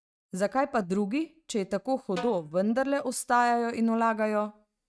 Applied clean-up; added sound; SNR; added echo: neural mask model RNNoise.